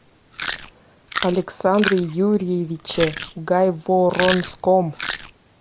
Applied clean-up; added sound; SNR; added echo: none; Chewing, mastication; 10 dB; none.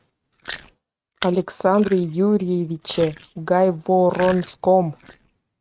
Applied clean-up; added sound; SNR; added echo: neural mask model RNNoise.